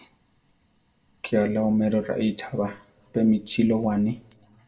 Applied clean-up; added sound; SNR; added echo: none; none; none; reverberation time 0.3 s.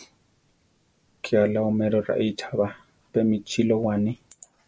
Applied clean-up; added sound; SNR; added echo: none; none; none; none.